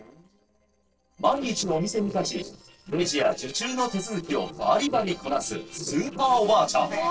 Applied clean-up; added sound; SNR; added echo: neural separator model SepFormer DNS4.